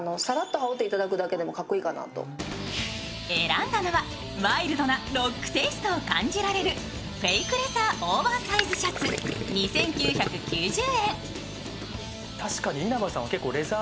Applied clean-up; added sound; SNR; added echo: none; Gurgling; 5 dB; none.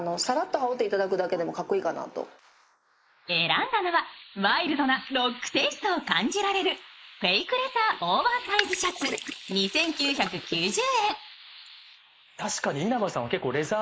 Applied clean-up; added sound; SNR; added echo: neural mask model Resemble Enhance denoiser.